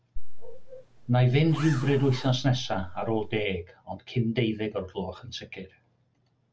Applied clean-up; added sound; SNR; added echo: none; Zipper (clothing); 4 dB; none.